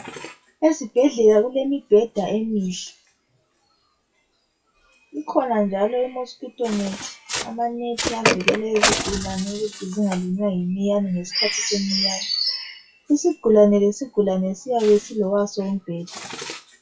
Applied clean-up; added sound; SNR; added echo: classical method WPE with log-MMSE.